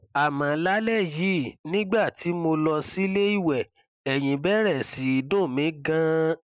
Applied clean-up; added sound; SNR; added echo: neural mask model Resemble Enhance denoiser.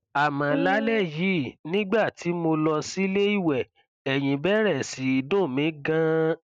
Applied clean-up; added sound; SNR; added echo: neural mask model RNNoise.